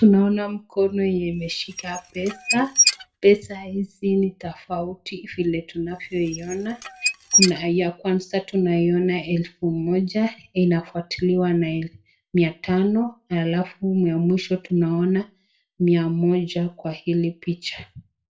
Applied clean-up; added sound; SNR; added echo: none; Squeak / Dishes, pots, and pans; 2 dB; reverberation time 0.2 s.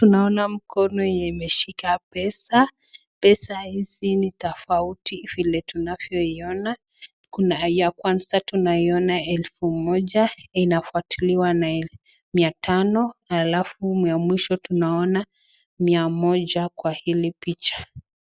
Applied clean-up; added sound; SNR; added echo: none; none; none; none.